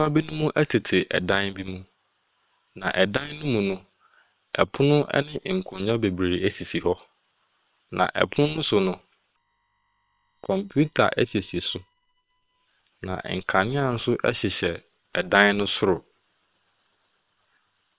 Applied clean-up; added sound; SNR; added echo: neural separator model SepFormer WHAM!.